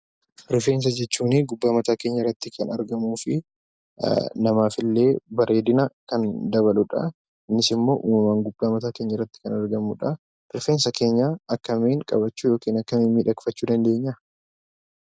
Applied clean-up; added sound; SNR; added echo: none; none; none; none.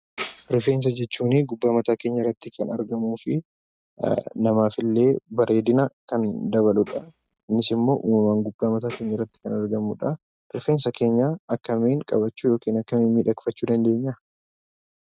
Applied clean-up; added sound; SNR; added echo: neural mask model RNNoise.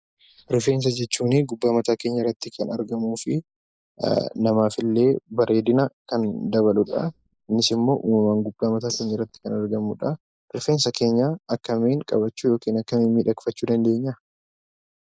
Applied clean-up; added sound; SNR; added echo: neural mask model Resemble Enhance denoiser.